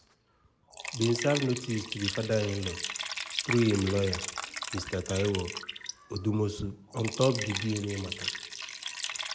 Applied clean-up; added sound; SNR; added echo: none; Liquid; 7 dB; none.